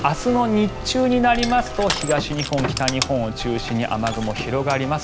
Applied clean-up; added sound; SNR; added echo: none; Crushing + Car; 8 dB; none.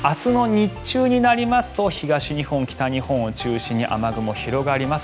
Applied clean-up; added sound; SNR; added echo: none; none; none; none.